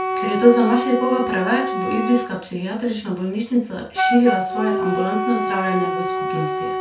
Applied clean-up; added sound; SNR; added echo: none; Wind instrument, woodwind instrument; 3 dB; reverberation time 0.3 s.